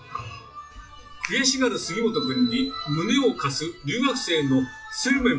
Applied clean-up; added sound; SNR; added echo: classical method WPE with log-MMSE.